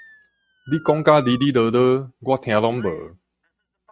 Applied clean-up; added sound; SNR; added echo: neural mask model RNNoise.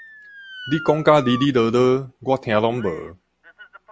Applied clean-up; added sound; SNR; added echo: none; Motor vehicle (road) / Siren; 18 dB; none.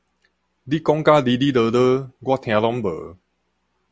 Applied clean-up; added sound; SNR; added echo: none; none; none; none.